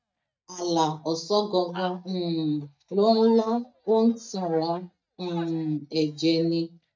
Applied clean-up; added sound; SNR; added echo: neural mask model DeepFilterNet 3.